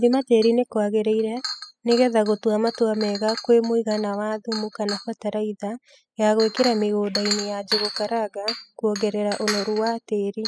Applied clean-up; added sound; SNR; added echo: classical method spectral subtraction.